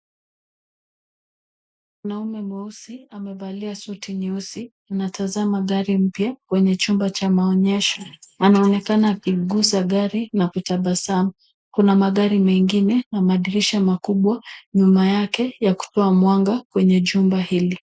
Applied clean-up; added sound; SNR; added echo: neural mask model Resemble Enhance denoiser.